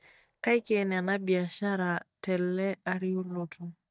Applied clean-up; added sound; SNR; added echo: neural mask model DeepFilterNet 3.